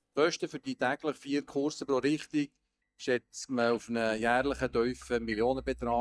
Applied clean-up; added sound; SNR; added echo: neural mask model DeepFilterNet 3.